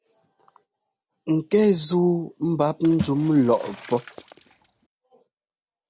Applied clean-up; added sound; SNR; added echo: none; Water / Splash, splatter; 12 dB; none.